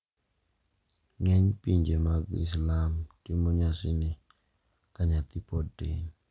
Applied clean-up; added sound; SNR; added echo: none; none; none; none.